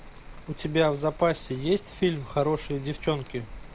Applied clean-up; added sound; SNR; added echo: none; Rain; 15 dB; none.